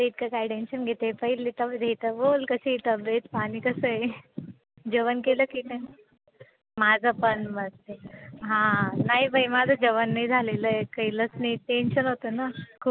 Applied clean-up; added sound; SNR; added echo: none; none; none; none.